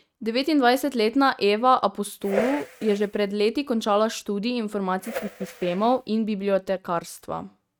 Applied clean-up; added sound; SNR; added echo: neural mask model RNNoise.